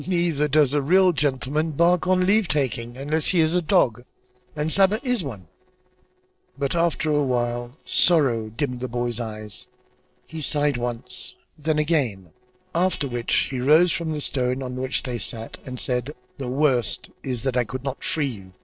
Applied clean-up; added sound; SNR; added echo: neural separator model SepFormer DNS4.